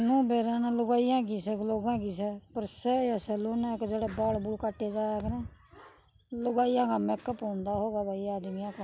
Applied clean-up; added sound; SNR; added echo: none; none; none; none.